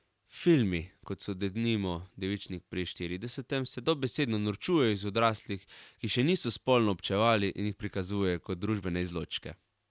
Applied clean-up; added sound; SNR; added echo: none; none; none; none.